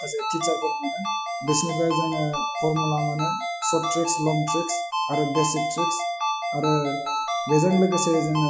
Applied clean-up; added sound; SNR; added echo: classical method Wiener filter.